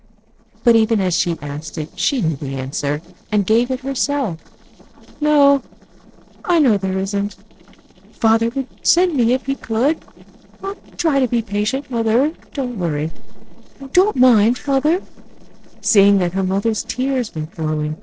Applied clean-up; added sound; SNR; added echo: neural separator model SepFormer DNS4.